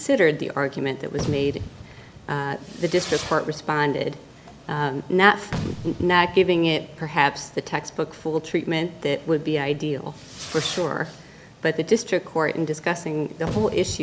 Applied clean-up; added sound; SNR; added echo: none; Fireworks; 14 dB; none.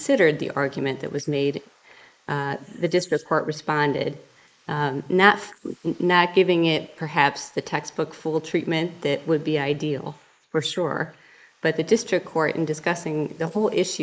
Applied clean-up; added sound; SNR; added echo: neural mask model Resemble Enhance denoiser.